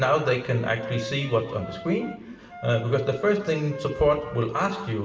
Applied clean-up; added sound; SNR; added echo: none; Wind instrument, woodwind instrument; 14 dB; reverberation time 1.1 s.